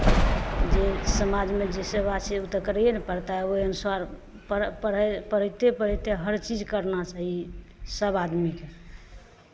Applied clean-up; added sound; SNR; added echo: none; Thunder; 2 dB; none.